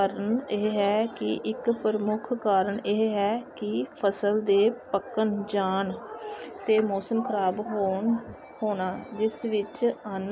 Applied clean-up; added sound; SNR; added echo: none; none; none; none.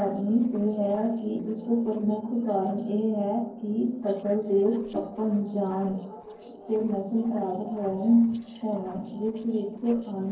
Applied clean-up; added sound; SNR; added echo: neural separator model SepFormer DNS4.